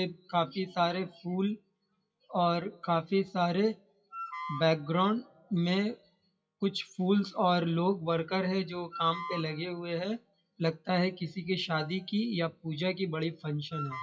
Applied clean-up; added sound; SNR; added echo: classical method WPE with log-MMSE.